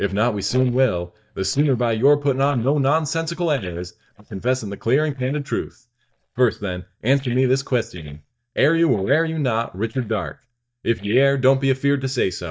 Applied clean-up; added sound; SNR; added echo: neural mask model DeepFilterNet 3.